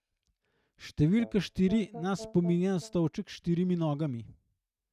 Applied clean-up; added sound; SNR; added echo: neural mask model RNNoise.